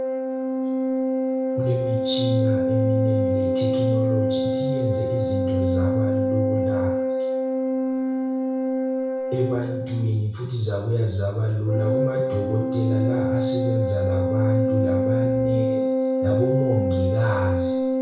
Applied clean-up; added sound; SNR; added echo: none; Organ; -2 dB; reverberation time 0.6 s.